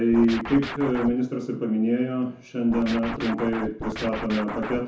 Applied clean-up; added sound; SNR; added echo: none; Scratching (performance technique); 9 dB; reverberation time 0.7 s.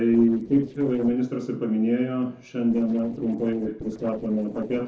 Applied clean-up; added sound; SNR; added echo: neural separator model SepFormer DNS4.